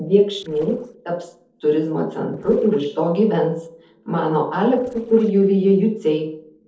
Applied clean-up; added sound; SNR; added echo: neural separator model SepFormer DNS4.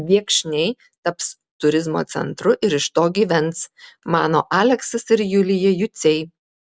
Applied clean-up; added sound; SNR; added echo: none; none; none; none.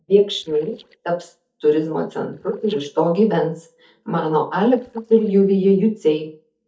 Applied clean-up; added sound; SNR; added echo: neural mask model DeepFilterNet 3.